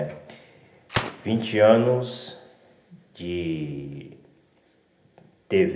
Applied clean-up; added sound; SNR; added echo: none; Gunshot, gunfire; 12 dB; reverberation time 0.8 s.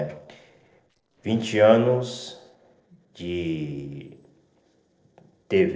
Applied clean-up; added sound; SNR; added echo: neural separator model SepFormer DNS4.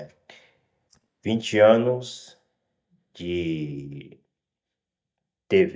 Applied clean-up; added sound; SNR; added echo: neural mask model DeepFilterNet 3.